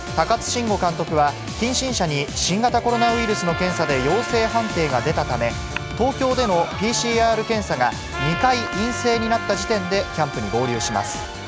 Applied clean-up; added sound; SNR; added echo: none; Trumpet; 12 dB; none.